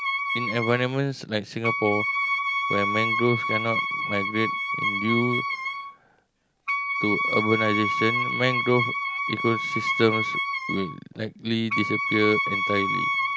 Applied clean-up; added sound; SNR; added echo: none; Wind instrument, woodwind instrument; 0 dB; none.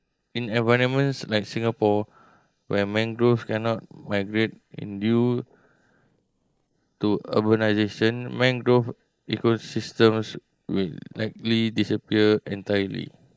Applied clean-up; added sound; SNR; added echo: neural mask model Resemble Enhance denoiser.